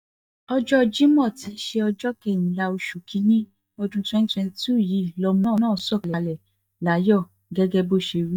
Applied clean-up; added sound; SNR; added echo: neural mask model DeepFilterNet 3.